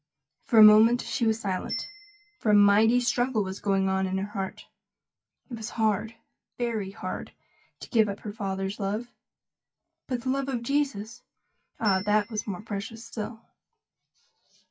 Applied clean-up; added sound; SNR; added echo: classical method WPE with log-MMSE.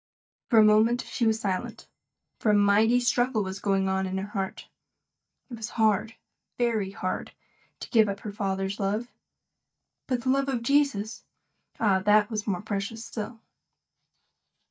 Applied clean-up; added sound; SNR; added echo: neural mask model DeepFilterNet 3.